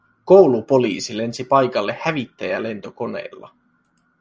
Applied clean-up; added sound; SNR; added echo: none; none; none; none.